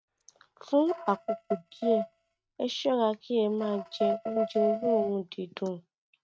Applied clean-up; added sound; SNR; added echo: neural mask model RNNoise.